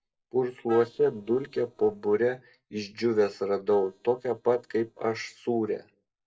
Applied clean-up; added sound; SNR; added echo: neural separator model SepFormer DNS4.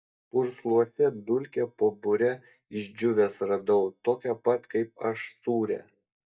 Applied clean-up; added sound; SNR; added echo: neural mask model DeepFilterNet 3.